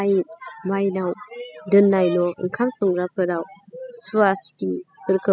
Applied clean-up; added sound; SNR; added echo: classical method spectral subtraction.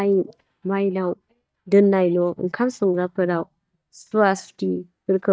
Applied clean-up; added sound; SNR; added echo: neural mask model DeepFilterNet 3.